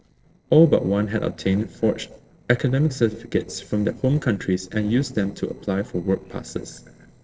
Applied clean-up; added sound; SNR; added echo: neural separator model SepFormer DNS4.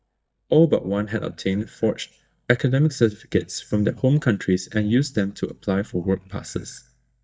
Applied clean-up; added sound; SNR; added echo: neural mask model DeepFilterNet 3.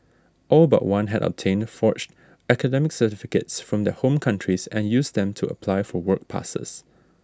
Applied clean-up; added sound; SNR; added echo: none; none; none; none.